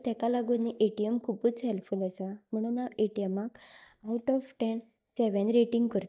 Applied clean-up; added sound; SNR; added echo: neural mask model DeepFilterNet 3.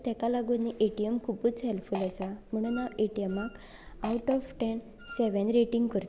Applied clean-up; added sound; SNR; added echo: none; Wind instrument, woodwind instrument + Fart; 16 dB; none.